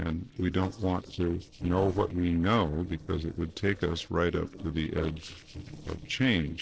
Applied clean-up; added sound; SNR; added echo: neural separator model SepFormer DNS4.